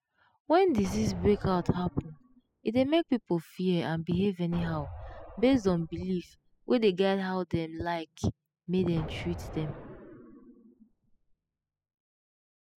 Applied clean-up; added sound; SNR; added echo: classical method spectral subtraction.